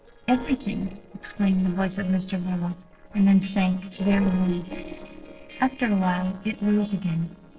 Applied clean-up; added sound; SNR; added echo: neural separator model SepFormer DNS4.